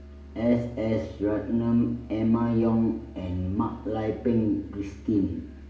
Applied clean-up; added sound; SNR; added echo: none; Musical instrument; 17 dB; reverberation time 0.5 s.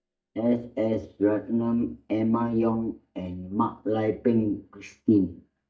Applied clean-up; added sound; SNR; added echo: neural mask model DeepFilterNet 3.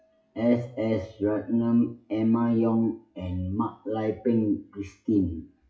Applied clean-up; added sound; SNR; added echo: classical method WPE with log-MMSE.